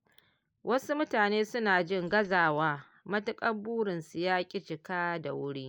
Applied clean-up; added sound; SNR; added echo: neural mask model Resemble Enhance denoiser.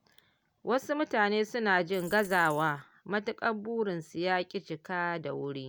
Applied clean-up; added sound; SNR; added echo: none; Coin (dropping); 20 dB; none.